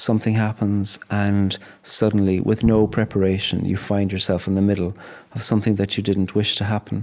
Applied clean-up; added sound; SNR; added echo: none; Explosion; 11 dB; none.